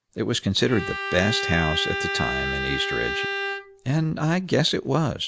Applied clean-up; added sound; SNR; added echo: none; Bowed string instrument; 4 dB; none.